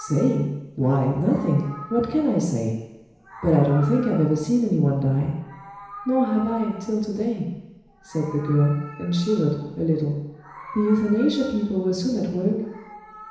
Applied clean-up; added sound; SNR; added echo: none; Meow; 20 dB; reverberation time 1.0 s.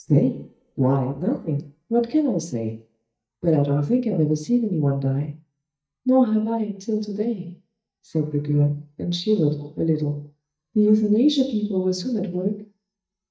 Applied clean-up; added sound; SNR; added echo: neural mask model DeepFilterNet 3.